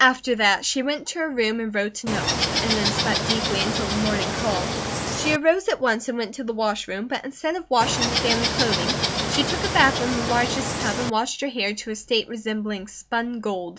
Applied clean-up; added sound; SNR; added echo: none; Water / Bird; 0 dB; none.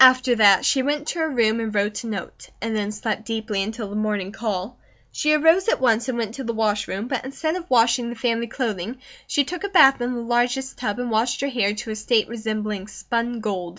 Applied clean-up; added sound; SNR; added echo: none; none; none; none.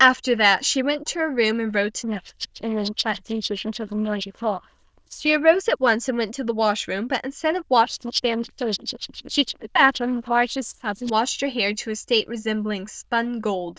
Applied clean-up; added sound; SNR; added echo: neural diffusion model UNIVERSE++.